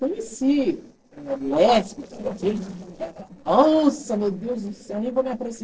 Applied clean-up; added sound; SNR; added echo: neural separator model SepFormer DNS4.